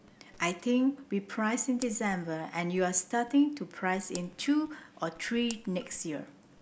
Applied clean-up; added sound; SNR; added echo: none; Raindrop; 17 dB; none.